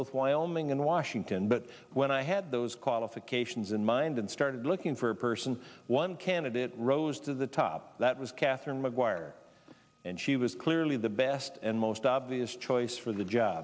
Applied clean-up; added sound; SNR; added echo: none; none; none; none.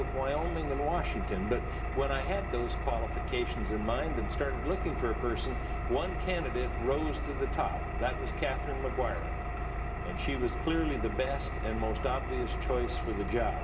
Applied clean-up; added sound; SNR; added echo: none; Engine; 0 dB; reverberation time 0.8 s.